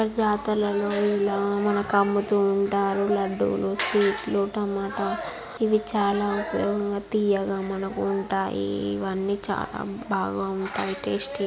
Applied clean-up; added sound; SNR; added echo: none; none; none; none.